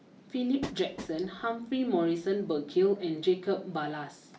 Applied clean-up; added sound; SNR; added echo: none; Train; 15 dB; none.